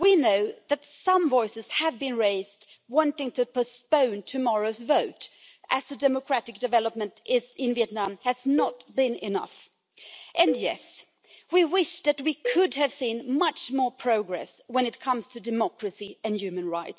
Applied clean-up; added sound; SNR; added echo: none; Cowbell; 12 dB; none.